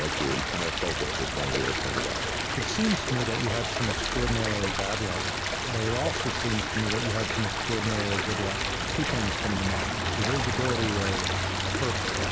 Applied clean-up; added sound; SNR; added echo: none; Stream; -2 dB; none.